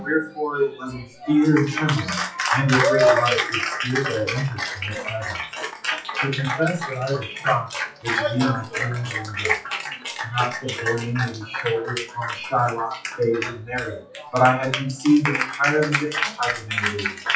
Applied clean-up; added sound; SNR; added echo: classical method WPE with log-MMSE.